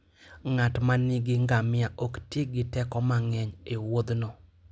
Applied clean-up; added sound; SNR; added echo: none; none; none; none.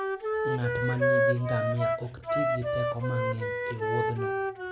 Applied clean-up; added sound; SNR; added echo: none; Wind instrument, woodwind instrument; -4 dB; reverberation time 1.3 s.